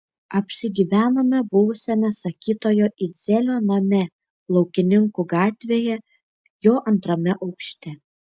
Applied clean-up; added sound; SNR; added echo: none; none; none; none.